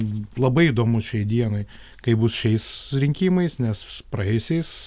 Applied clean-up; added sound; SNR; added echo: none; none; none; none.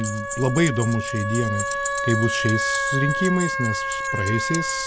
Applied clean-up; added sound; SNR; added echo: none; Wind instrument, woodwind instrument + Keys jangling; 2 dB; none.